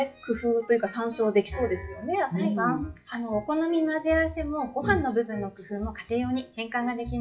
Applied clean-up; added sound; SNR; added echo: classical method WPE with log-MMSE.